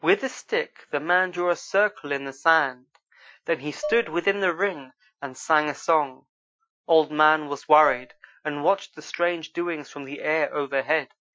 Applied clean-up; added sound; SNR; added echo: classical method Wiener filter.